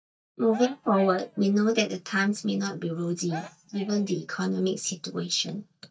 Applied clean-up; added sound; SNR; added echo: neural mask model DeepFilterNet 3.